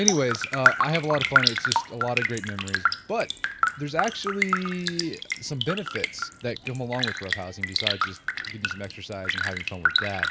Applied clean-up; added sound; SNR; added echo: none; Raindrop; -3 dB; none.